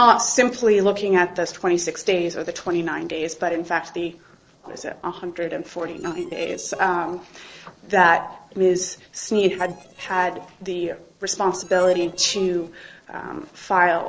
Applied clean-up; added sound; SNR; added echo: neural separator model SepFormer DNS4.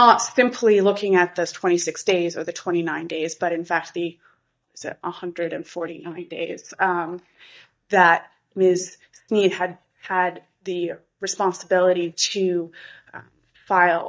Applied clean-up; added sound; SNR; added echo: neural mask model DeepFilterNet 3.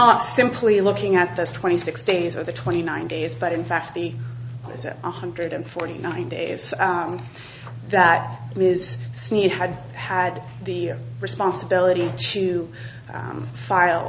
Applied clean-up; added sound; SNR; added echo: none; none; none; none.